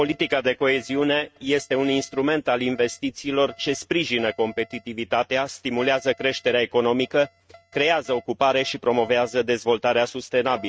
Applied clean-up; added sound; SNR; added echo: neural mask model RNNoise.